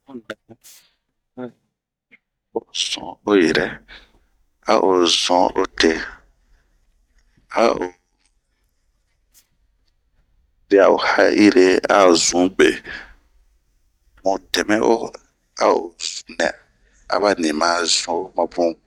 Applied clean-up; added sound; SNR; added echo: neural mask model DeepFilterNet 3.